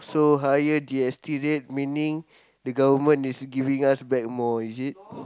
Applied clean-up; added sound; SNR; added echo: none; none; none; none.